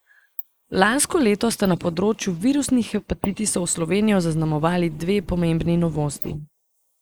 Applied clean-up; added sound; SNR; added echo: neural mask model Resemble Enhance denoiser.